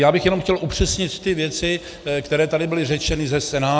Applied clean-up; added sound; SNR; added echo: none; none; none; none.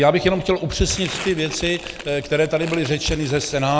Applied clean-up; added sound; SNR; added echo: none; Crumpling, crinkling; 16 dB; none.